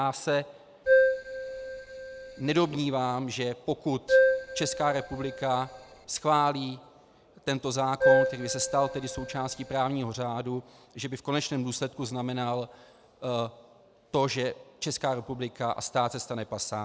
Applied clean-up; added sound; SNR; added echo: none; Keyboard (musical); -3 dB; none.